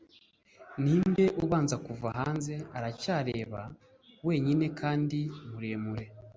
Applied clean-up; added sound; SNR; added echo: none; none; none; none.